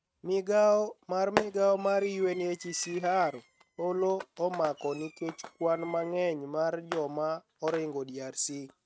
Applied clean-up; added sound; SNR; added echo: neural mask model RNNoise.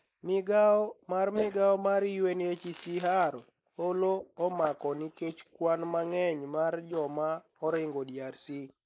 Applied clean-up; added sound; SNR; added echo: neural mask model Resemble Enhance denoiser.